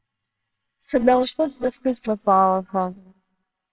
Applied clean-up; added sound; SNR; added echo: neural separator model SepFormer WHAMR!.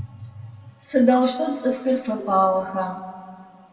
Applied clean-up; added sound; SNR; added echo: none; Ringtone / Chime; 17 dB; reverberation time 1.8 s.